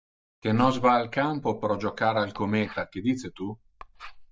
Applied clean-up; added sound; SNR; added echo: neural mask model DeepFilterNet 3.